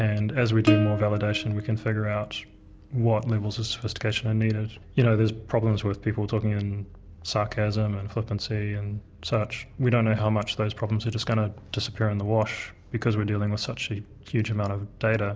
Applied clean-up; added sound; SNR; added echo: none; Plucked string instrument; 6 dB; none.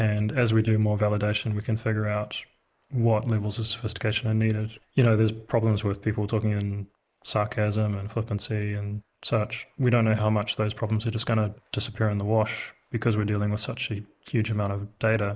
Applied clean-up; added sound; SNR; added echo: neural mask model Resemble Enhance denoiser.